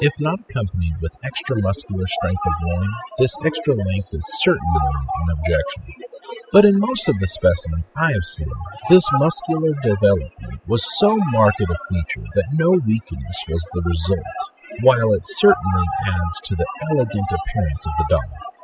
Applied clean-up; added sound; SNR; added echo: classical method spectral subtraction.